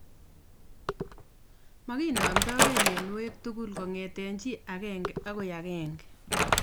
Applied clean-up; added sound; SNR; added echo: none; Wood; -4 dB; none.